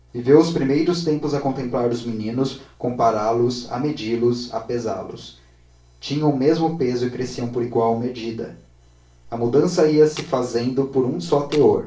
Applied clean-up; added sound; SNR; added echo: none; Tools; 18 dB; reverberation time 0.3 s.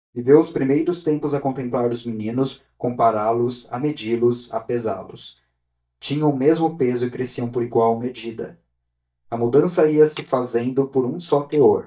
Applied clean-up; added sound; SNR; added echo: neural mask model DeepFilterNet 3.